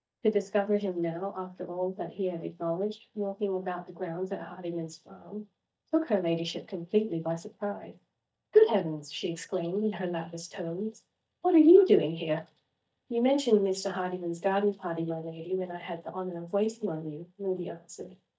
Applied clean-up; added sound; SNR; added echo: neural mask model DeepFilterNet 3.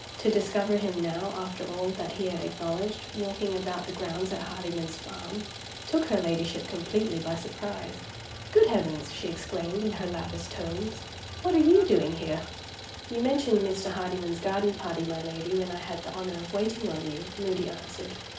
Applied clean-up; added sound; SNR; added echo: none; Idling; 11 dB; reverberation time 0.4 s.